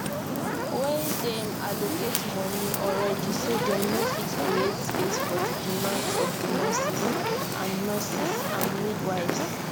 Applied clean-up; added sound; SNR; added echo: none; Fire; -4 dB; none.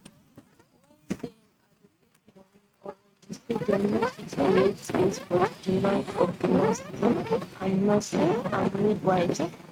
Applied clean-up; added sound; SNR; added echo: neural mask model RNNoise.